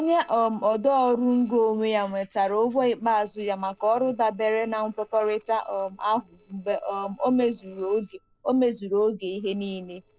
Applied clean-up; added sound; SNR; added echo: neural separator model SepFormer DNS4.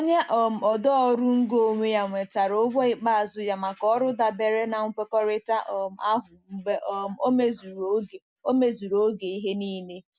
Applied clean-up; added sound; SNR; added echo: none; none; none; none.